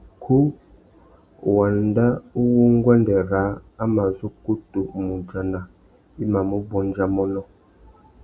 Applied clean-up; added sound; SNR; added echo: none; none; none; none.